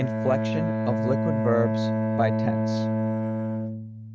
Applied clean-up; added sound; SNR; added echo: neural mask model RNNoise.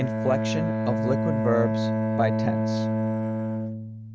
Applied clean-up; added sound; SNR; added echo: none; Bowed string instrument; -4 dB; none.